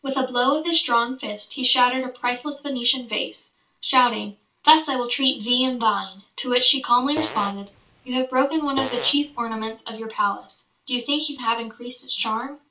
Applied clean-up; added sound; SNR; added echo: none; Fart; 12 dB; reverberation time 0.2 s.